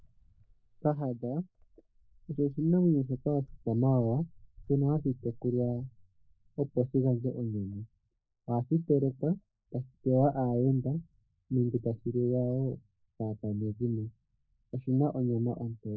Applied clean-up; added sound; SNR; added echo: neural mask model DeepFilterNet 3.